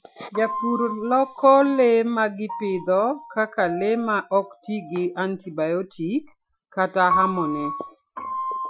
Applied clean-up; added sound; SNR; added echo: classical method Wiener filter.